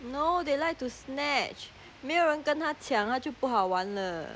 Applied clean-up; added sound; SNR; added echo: none; none; none; none.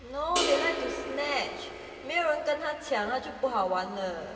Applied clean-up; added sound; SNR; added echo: none; Crash cymbal; 4 dB; reverberation time 2.7 s.